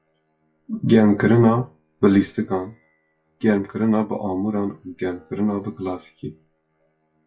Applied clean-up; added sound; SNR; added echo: classical method WPE with log-MMSE.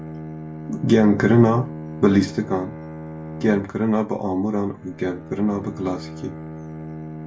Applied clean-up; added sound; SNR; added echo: none; Bowed string instrument; 13 dB; reverberation time 0.2 s.